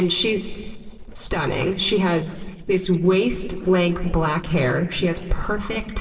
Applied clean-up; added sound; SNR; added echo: neural separator model SepFormer DNS4.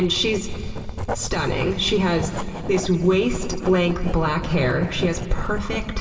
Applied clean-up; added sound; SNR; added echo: none; Writing; 9 dB; reverberation time 2.7 s.